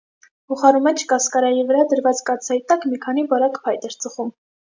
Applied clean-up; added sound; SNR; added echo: none; none; none; none.